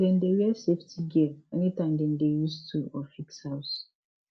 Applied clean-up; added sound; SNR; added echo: none; none; none; none.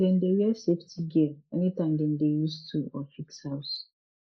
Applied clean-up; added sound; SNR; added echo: neural mask model Resemble Enhance denoiser.